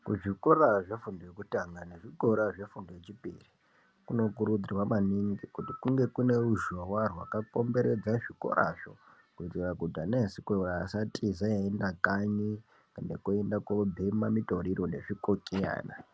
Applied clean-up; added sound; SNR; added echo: none; none; none; none.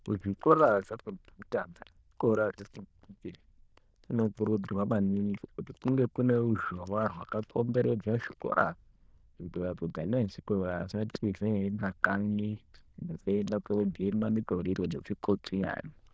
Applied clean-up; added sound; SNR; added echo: neural diffusion model UNIVERSE++.